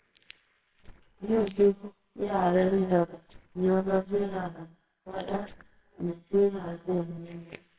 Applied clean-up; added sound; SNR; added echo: neural separator model SepFormer WHAMR!.